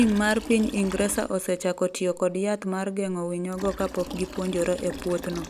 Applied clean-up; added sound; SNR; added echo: none; Liquid; 14 dB; none.